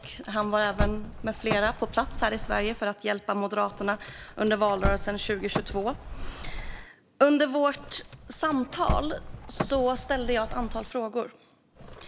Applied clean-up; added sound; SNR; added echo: none; Car; 6 dB; none.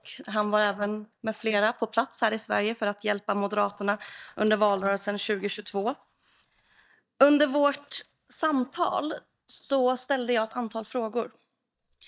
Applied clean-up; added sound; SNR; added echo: neural mask model DeepFilterNet 3.